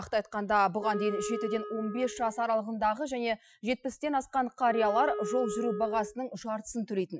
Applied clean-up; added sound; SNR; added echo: classical method Wiener filter.